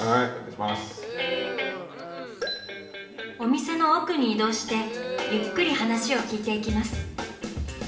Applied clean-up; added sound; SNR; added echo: none; Crowd; 9 dB; reverberation time 0.8 s.